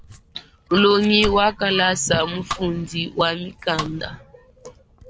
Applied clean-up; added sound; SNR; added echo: none; Domestic sounds, home sounds; 14 dB; none.